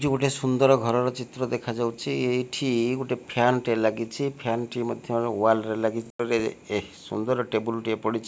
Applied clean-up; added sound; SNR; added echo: none; none; none; none.